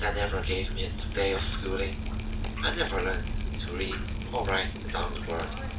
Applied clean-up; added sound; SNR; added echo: none; Drip; 1 dB; reverberation time 0.3 s.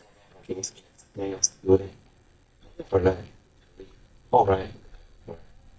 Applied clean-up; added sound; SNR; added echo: neural mask model DeepFilterNet 3.